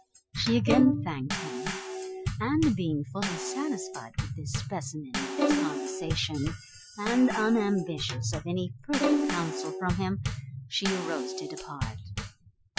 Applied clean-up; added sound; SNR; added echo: classical method Wiener filter.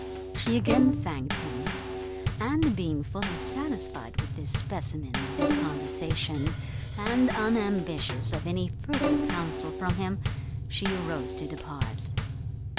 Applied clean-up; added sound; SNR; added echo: none; Bowed string instrument + Bass drum / Snare drum / Drum kit; 0 dB; none.